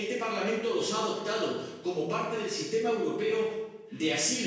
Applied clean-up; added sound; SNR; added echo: none; none; none; reverberation time 1.0 s.